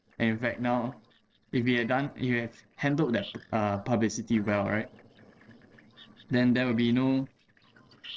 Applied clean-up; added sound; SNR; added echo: neural separator model SepFormer DNS4.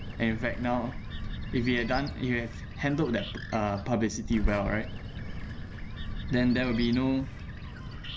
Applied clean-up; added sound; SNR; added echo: none; Bird; 5 dB; none.